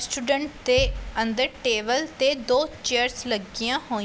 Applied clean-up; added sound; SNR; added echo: none; Bass drum; 11 dB; none.